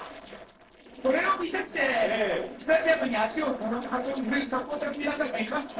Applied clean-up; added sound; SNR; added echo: neural separator model SepFormer DNS4.